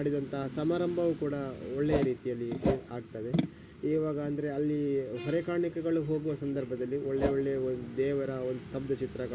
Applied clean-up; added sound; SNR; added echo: none; Whoosh, swoosh, swish; 4 dB; none.